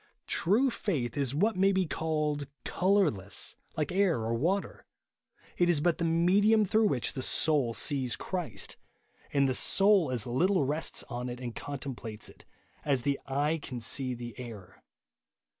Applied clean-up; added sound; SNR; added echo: none; none; none; none.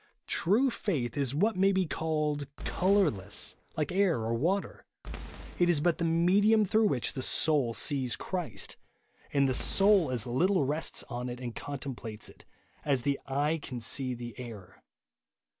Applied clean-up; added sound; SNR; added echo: none; Boom; 15 dB; none.